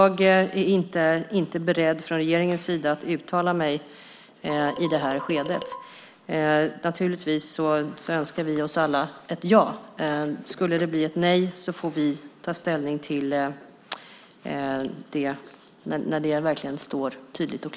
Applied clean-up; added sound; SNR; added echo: none; Marimba, xylophone; 12 dB; none.